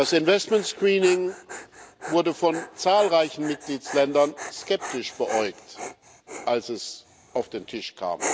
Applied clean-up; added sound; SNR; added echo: none; Dog; 13 dB; none.